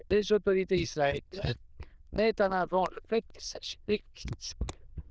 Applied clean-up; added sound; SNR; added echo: neural diffusion model UNIVERSE++.